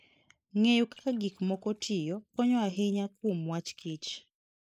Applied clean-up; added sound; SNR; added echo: neural mask model Resemble Enhance denoiser.